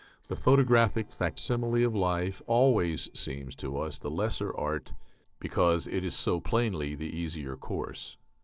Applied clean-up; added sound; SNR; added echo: neural separator model SepFormer DNS4.